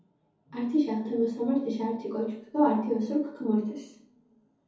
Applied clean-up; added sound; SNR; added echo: none; none; none; reverberation time 0.6 s.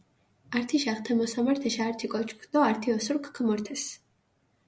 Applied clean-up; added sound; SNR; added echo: none; none; none; none.